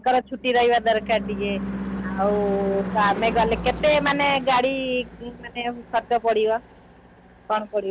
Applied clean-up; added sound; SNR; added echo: none; Car passing by / Engine / Truck; 9 dB; none.